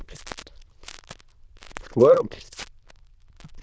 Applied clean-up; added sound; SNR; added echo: neural diffusion model UNIVERSE++.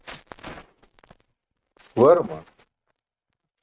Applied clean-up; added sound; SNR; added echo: neural mask model RNNoise.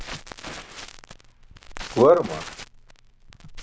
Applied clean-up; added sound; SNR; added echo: none; Crackle; 13 dB; none.